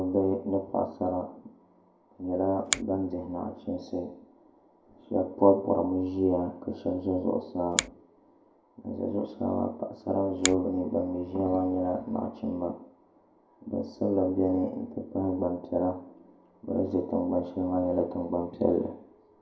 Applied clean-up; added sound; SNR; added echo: none; Finger snapping; 8 dB; reverberation time 0.4 s.